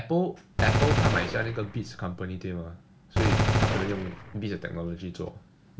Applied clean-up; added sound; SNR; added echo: none; Gunshot, gunfire; -5 dB; none.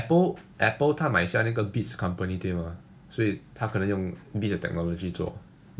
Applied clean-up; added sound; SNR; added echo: none; none; none; none.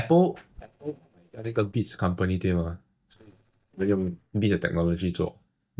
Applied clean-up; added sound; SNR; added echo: neural mask model DeepFilterNet 3.